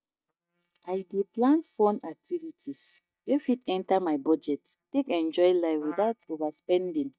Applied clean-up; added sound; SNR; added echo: neural mask model DeepFilterNet 3.